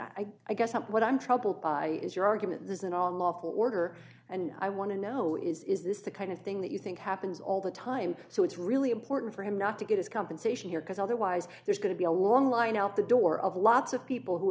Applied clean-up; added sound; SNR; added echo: none; none; none; none.